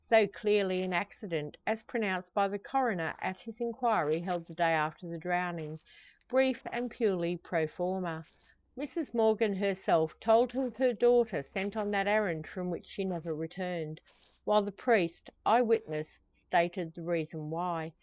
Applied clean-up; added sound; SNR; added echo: neural separator model SepFormer DNS4.